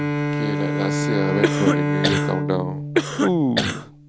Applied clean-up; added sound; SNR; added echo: none; Cough + Bowed string instrument; -3 dB; none.